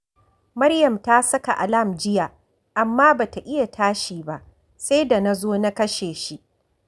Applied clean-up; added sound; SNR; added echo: none; none; none; none.